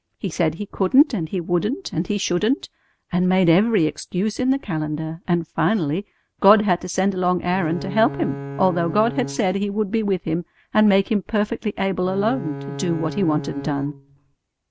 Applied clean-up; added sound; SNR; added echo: none; Bowed string instrument; 10 dB; none.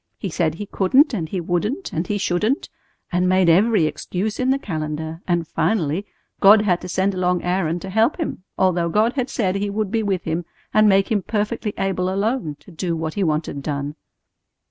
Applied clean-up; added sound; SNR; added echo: none; none; none; none.